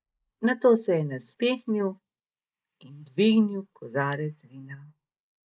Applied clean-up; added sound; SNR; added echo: neural mask model Resemble Enhance denoiser.